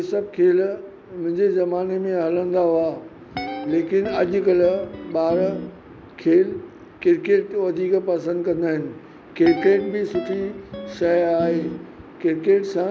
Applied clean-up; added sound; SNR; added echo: none; Guitar; 13 dB; none.